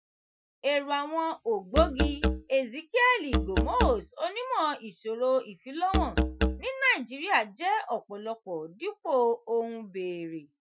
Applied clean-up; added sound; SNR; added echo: classical method Wiener filter.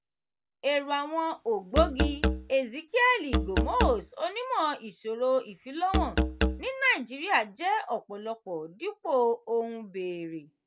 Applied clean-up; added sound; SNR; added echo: none; Musical instrument; 0 dB; none.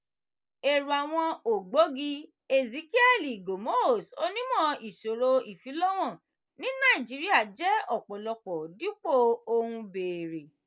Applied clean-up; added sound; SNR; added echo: none; none; none; none.